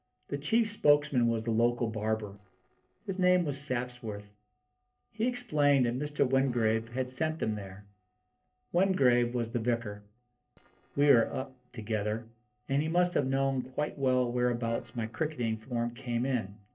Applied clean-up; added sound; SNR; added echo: neural separator model SepFormer DNS4.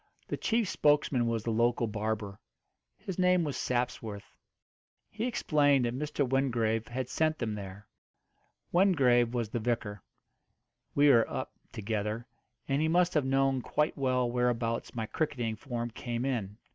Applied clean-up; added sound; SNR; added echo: none; none; none; none.